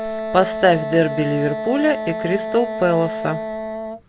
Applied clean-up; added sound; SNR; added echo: none; Wind instrument, woodwind instrument; 6 dB; none.